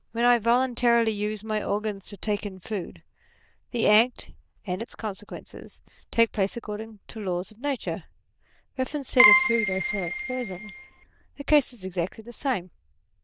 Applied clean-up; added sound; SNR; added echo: neural diffusion model UNIVERSE++.